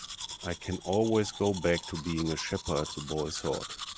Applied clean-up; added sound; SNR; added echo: none; Domestic sounds, home sounds; 11 dB; none.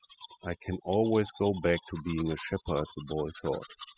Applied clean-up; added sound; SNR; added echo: classical method spectral subtraction.